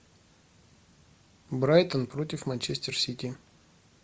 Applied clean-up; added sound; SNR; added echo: none; none; none; none.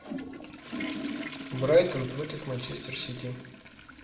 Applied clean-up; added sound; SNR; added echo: none; Toilet flush / Water; 8 dB; reverberation time 0.7 s.